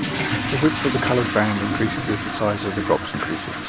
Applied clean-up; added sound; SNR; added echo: none; Fill (with liquid) / Toilet flush; 2 dB; none.